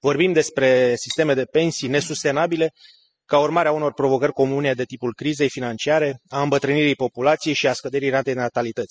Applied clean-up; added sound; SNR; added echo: classical method spectral subtraction.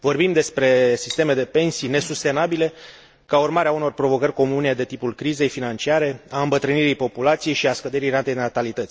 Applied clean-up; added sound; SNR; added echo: none; Cutlery, silverware; 16 dB; none.